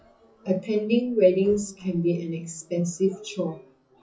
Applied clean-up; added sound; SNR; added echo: classical method WPE with log-MMSE.